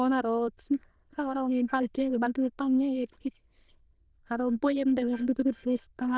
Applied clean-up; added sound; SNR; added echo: neural diffusion model UNIVERSE++.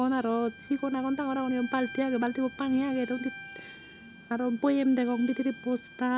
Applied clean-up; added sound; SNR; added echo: none; Bowed string instrument; 17 dB; none.